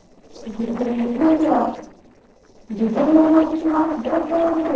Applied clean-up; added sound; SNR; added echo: neural separator model SepFormer DNS4.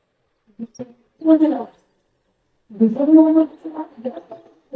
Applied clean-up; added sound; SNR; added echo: neural mask model DeepFilterNet 3.